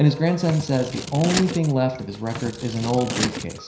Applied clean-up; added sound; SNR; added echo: none; Scissors; 9 dB; reverberation time 0.5 s.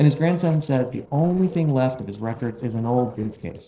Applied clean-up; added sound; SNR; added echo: neural separator model SepFormer DNS4.